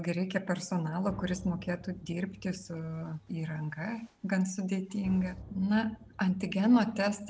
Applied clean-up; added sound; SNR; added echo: none; Drum; 19 dB; none.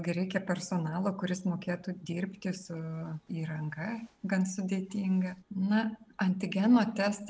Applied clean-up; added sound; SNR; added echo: none; none; none; none.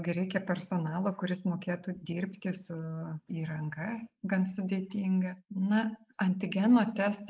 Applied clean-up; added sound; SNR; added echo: neural mask model Resemble Enhance denoiser.